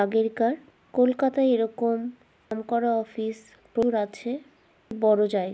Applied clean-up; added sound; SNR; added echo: none; none; none; none.